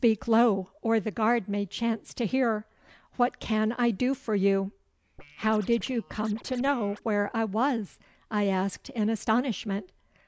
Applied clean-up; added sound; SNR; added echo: neural mask model Resemble Enhance denoiser.